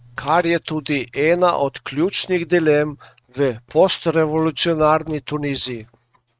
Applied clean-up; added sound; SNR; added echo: neural mask model RNNoise.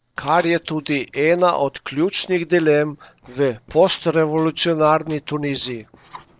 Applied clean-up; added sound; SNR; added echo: neural separator model SepFormer DNS4.